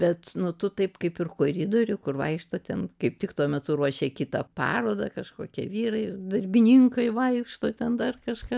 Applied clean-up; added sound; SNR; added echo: none; none; none; none.